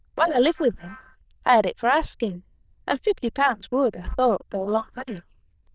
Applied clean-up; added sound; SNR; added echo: neural diffusion model UNIVERSE++.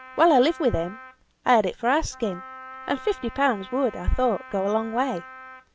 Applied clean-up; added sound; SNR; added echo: none; Wind instrument, woodwind instrument; 18 dB; none.